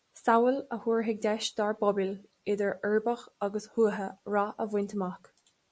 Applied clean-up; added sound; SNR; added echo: none; none; none; none.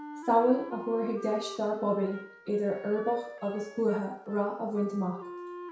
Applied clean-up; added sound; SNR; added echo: none; Wind instrument, woodwind instrument; 14 dB; reverberation time 0.6 s.